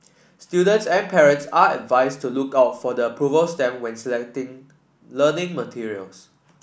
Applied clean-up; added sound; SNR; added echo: none; none; none; none.